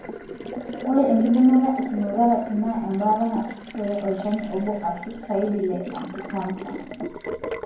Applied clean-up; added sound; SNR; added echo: none; Water tap, faucet; 12 dB; reverberation time 0.9 s.